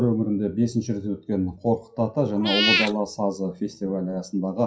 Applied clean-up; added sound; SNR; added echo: classical method WPE with log-MMSE.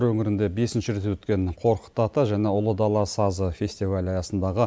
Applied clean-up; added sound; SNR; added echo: none; none; none; none.